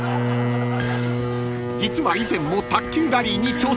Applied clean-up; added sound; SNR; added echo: none; Bowed string instrument; 1 dB; none.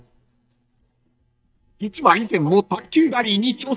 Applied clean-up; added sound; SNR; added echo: neural mask model DeepFilterNet 3.